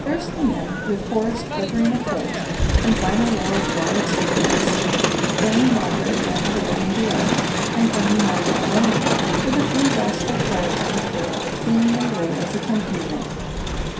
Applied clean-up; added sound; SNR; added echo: none; Crowd; -1 dB; reverberation time 0.7 s.